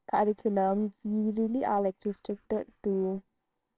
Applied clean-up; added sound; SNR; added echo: neural separator model SepFormer WHAMR!.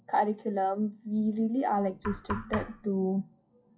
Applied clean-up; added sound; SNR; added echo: classical method WPE with log-MMSE.